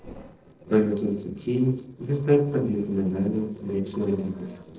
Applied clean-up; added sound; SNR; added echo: neural separator model SepFormer DNS4.